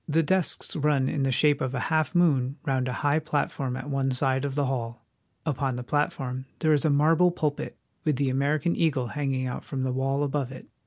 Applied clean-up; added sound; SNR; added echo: none; none; none; none.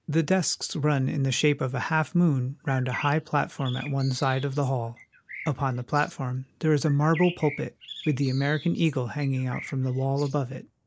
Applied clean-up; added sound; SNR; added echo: neural mask model Resemble Enhance denoiser.